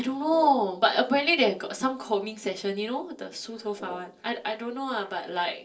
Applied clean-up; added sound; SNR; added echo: neural separator model SepFormer DNS4.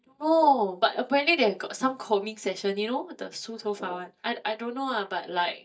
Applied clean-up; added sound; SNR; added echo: neural mask model DeepFilterNet 3.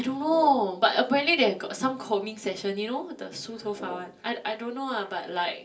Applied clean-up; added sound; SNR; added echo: none; Brass instrument; 18 dB; reverberation time 0.3 s.